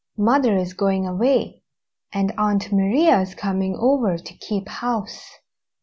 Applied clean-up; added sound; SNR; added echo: none; none; none; none.